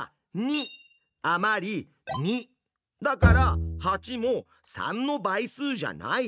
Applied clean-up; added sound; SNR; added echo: neural mask model RNNoise.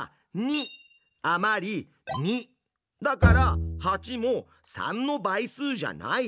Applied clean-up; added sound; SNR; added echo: none; Bowed string instrument; -4 dB; none.